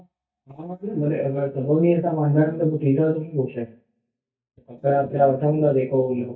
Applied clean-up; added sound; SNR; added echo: neural mask model DeepFilterNet 3.